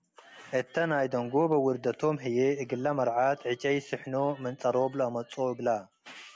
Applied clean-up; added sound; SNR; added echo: none; none; none; none.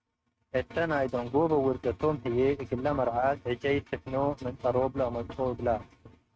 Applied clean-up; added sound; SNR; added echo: neural mask model RNNoise.